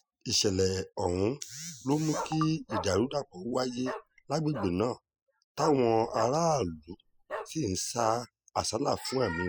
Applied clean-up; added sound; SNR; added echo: classical method spectral subtraction.